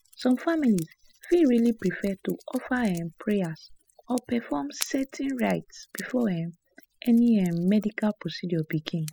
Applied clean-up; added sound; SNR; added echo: classical method spectral subtraction.